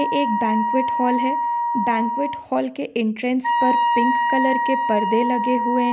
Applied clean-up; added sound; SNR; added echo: none; Wind instrument, woodwind instrument; -1 dB; none.